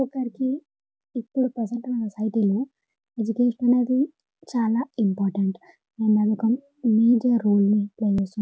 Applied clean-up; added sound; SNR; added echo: none; none; none; none.